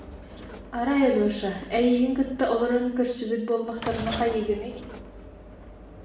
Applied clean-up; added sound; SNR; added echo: none; Sliding door / Train; 14 dB; reverberation time 0.8 s.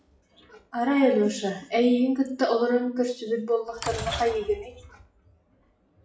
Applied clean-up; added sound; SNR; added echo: classical method WPE with log-MMSE.